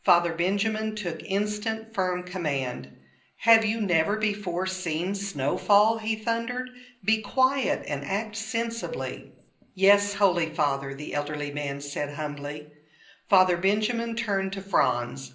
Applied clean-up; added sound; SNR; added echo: none; Cowbell; 20 dB; reverberation time 0.5 s.